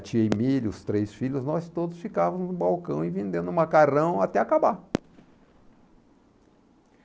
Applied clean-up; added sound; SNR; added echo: none; Fireworks; 12 dB; none.